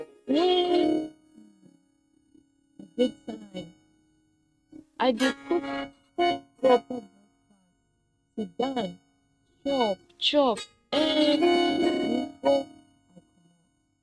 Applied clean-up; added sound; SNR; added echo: neural mask model RNNoise.